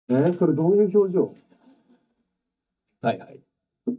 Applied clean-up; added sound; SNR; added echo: neural mask model DeepFilterNet 3.